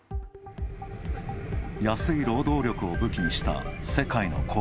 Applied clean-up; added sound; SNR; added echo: none; none; none; none.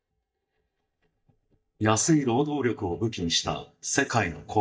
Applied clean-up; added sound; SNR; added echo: neural mask model DeepFilterNet 3.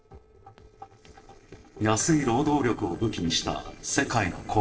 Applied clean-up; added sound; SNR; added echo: neural separator model SepFormer DNS4.